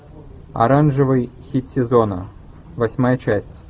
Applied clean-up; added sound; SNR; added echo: none; none; none; none.